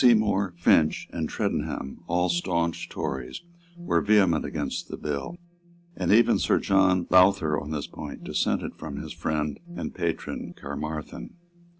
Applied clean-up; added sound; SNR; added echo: none; Alarm; 18 dB; none.